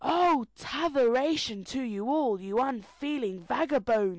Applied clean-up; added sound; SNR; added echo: none; none; none; none.